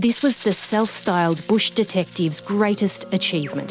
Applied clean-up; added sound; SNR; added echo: none; Rattle (instrument); 12 dB; none.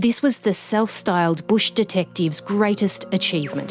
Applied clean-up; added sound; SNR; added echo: none; none; none; none.